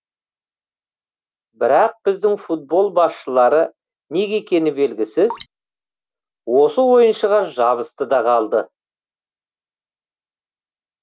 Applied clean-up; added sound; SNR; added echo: none; Drip; 19 dB; none.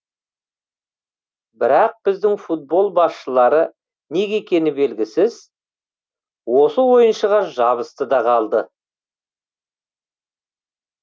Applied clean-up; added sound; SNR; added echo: none; none; none; none.